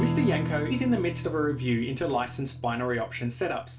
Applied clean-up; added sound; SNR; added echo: none; Strum; 5 dB; reverberation time 0.3 s.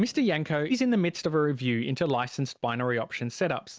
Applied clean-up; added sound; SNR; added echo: none; none; none; none.